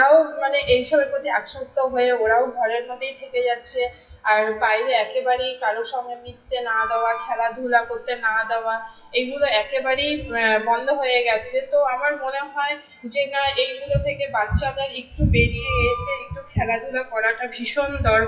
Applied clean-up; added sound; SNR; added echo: classical method WPE with log-MMSE.